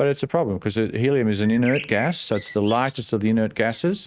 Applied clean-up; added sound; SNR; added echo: neural mask model RNNoise.